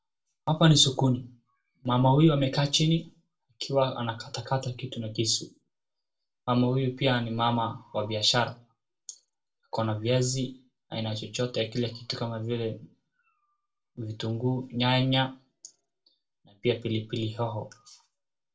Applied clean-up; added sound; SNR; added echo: none; none; none; reverberation time 0.2 s.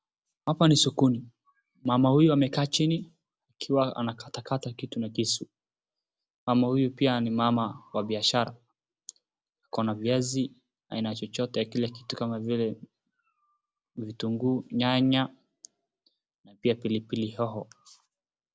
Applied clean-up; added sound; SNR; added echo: none; none; none; none.